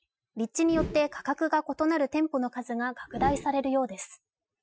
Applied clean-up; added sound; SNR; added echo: classical method Wiener filter.